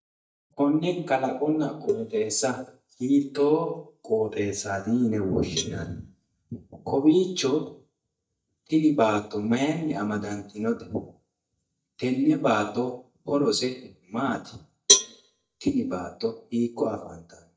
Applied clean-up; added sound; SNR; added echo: neural mask model DeepFilterNet 3.